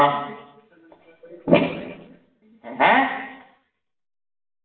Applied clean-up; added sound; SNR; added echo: none; none; none; reverberation time 1.0 s.